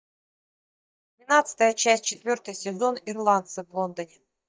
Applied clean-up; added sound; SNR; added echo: neural mask model DeepFilterNet 3.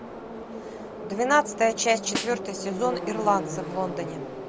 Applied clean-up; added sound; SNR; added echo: none; Snare drum + Subway, metro, underground; 7 dB; none.